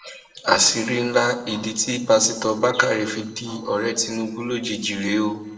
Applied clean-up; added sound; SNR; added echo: neural separator model SepFormer DNS4.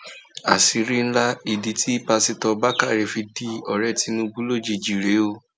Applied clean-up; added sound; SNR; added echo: none; none; none; none.